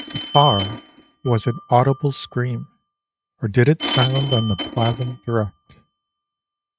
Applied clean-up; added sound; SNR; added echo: neural mask model RNNoise.